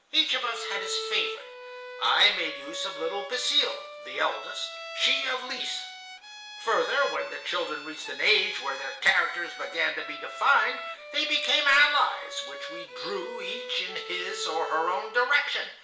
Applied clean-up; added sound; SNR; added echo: none; Bowed string instrument; 12 dB; reverberation time 0.6 s.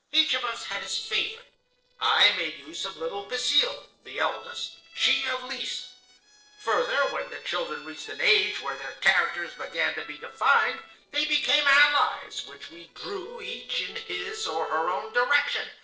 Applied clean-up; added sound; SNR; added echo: neural separator model SepFormer DNS4.